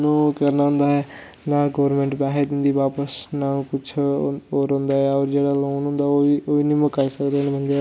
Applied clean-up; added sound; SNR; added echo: none; none; none; none.